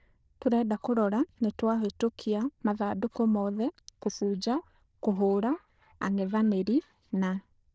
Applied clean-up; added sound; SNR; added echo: neural diffusion model UNIVERSE++.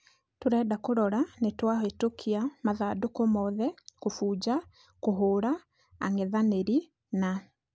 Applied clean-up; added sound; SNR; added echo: none; none; none; none.